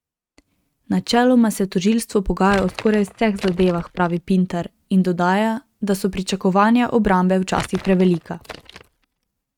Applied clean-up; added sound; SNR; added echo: neural mask model RNNoise.